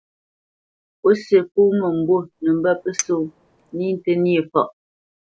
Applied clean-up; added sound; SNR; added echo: none; Chink, clink; 15 dB; none.